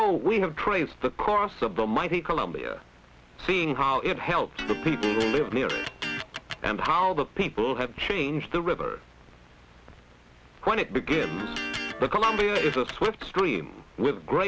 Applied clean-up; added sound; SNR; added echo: none; Electric guitar; 8 dB; none.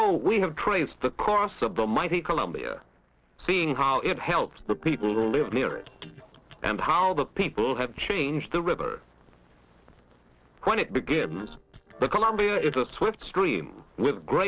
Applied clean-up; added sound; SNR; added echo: neural separator model SepFormer DNS4.